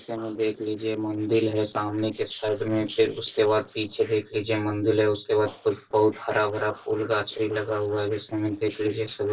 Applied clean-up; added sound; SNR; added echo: neural separator model SepFormer DNS4.